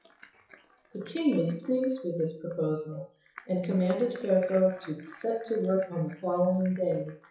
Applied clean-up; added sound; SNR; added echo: classical method WPE with log-MMSE.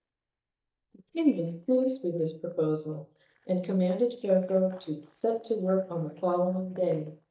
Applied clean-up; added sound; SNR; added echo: neural mask model DeepFilterNet 3.